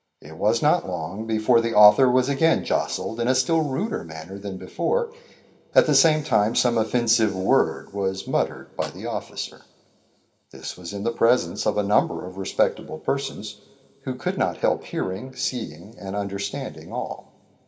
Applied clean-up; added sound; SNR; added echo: none; Snare drum; 20 dB; reverberation time 1.4 s.